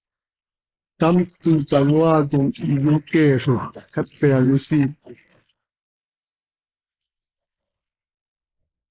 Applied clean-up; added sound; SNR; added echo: neural mask model Resemble Enhance denoiser.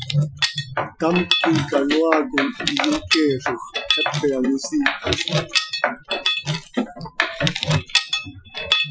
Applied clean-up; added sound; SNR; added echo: classical method Wiener filter.